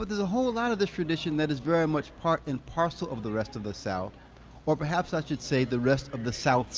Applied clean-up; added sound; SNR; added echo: none; none; none; none.